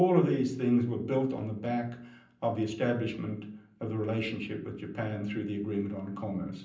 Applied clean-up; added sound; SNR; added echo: none; none; none; reverberation time 0.6 s.